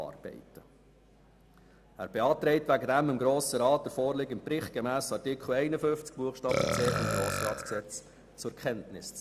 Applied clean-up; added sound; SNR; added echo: none; Burping, eructation; 3 dB; none.